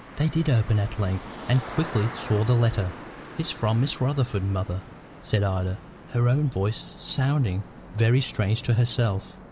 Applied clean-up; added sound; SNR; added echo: none; Traffic noise, roadway noise; 16 dB; none.